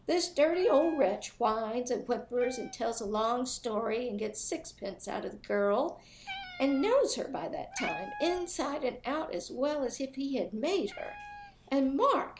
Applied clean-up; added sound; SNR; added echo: none; Meow; 17 dB; none.